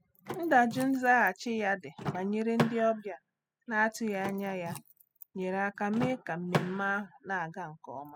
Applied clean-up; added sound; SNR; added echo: classical method spectral subtraction.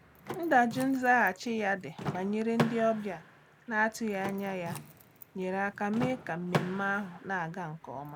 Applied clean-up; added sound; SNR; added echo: none; Door / Car; 9 dB; none.